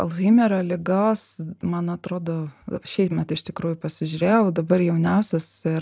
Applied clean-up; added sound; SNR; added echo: none; none; none; none.